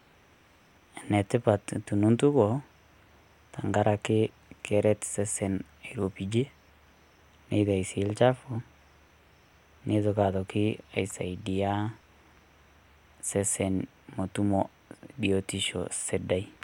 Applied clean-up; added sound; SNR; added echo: none; none; none; none.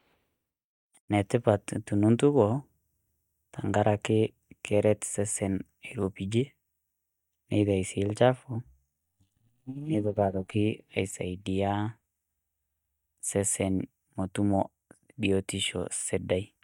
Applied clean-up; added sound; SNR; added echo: neural mask model DeepFilterNet 3.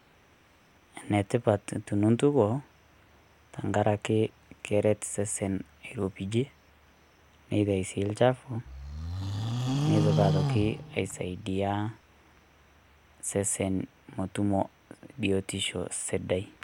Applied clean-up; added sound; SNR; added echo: none; Livestock, farm animals, working animals; 0 dB; none.